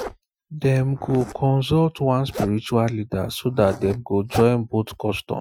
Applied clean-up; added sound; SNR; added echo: classical method Wiener filter.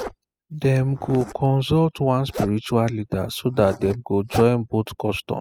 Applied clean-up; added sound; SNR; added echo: classical method spectral subtraction.